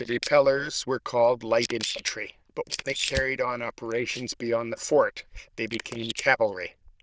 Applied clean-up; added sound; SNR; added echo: neural diffusion model UNIVERSE++.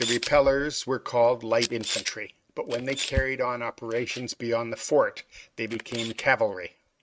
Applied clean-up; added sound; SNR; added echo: neural mask model RNNoise.